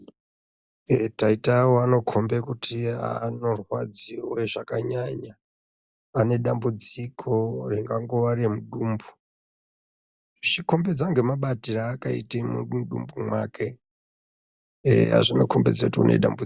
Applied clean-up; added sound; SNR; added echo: none; none; none; none.